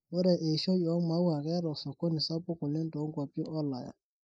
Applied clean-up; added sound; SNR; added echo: neural mask model Resemble Enhance denoiser.